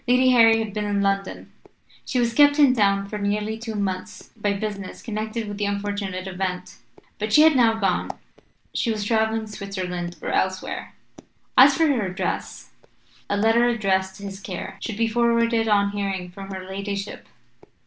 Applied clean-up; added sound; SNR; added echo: neural separator model SepFormer DNS4.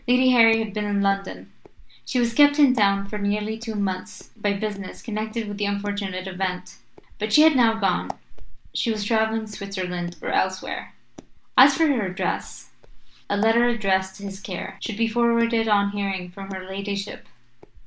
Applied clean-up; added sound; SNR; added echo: none; Walk, footsteps; 14 dB; none.